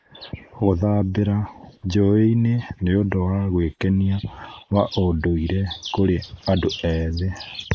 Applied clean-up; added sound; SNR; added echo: neural mask model Resemble Enhance denoiser.